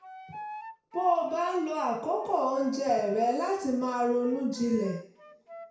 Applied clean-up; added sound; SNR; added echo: none; Wind instrument, woodwind instrument; 17 dB; reverberation time 0.6 s.